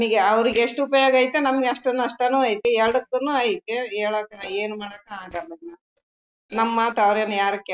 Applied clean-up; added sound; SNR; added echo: neural separator model SepFormer DNS4.